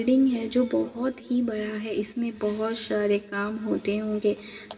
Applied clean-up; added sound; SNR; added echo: none; none; none; reverberation time 3.0 s.